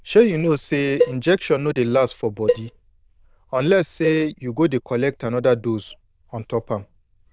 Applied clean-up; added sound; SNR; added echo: neural diffusion model UNIVERSE++.